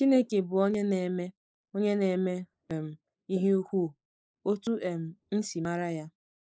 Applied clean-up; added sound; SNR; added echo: neural mask model Resemble Enhance denoiser.